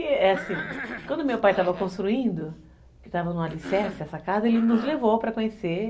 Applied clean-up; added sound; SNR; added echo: none; Cough; 14 dB; none.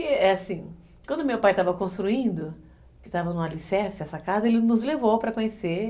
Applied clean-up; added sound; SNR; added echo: none; none; none; none.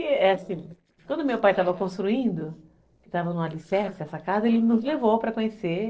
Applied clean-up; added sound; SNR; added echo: neural separator model SepFormer DNS4.